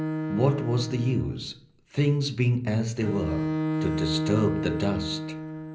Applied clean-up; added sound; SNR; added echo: none; Bowed string instrument; 4 dB; reverberation time 0.5 s.